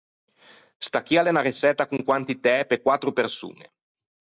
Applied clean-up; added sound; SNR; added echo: none; none; none; none.